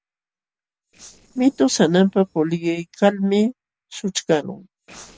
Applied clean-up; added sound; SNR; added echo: neural separator model SepFormer DNS4.